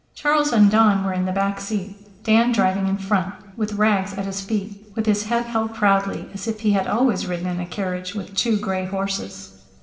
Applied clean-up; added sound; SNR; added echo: none; none; none; reverberation time 0.8 s.